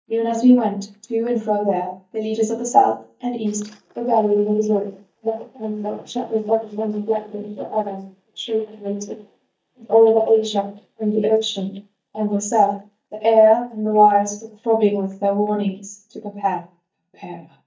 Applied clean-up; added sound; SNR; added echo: neural mask model DeepFilterNet 3.